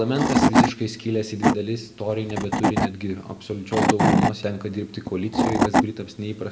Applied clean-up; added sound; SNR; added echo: none; Wood / Tools; -4 dB; reverberation time 0.7 s.